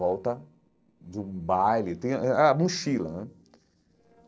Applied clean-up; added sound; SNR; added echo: neural separator model SepFormer DNS4.